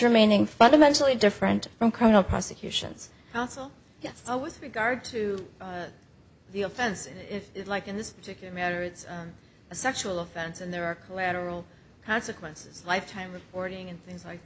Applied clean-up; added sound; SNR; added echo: none; none; none; none.